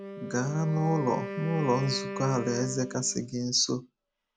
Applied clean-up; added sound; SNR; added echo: none; Wind instrument, woodwind instrument; 9 dB; none.